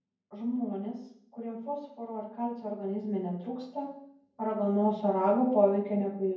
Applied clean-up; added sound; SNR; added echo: none; none; none; reverberation time 0.9 s.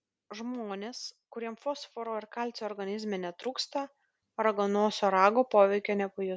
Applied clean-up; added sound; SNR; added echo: none; none; none; none.